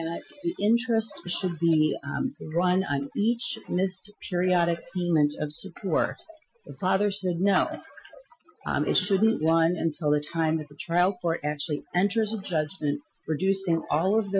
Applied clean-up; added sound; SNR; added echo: classical method Wiener filter.